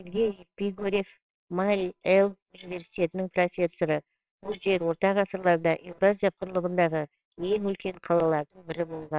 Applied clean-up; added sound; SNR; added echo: neural separator model SepFormer WHAMR!.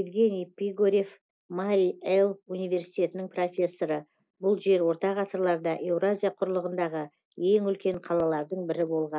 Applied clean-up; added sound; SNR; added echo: none; none; none; none.